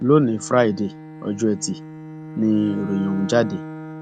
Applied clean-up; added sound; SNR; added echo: none; Bowed string instrument; 13 dB; none.